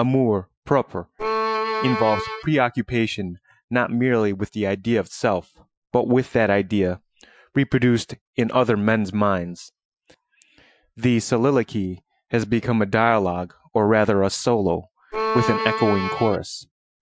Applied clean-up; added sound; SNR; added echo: classical method Wiener filter.